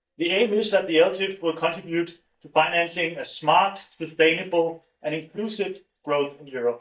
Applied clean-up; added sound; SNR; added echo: neural mask model DeepFilterNet 3.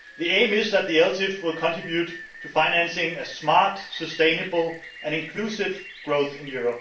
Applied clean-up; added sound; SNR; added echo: none; Rain; 17 dB; reverberation time 0.4 s.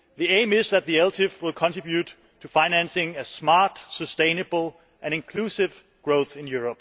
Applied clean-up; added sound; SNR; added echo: none; none; none; none.